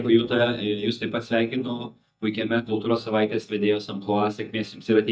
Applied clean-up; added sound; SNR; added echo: neural mask model DeepFilterNet 3.